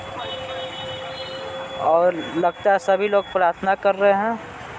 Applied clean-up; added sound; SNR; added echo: none; Wind; 17 dB; none.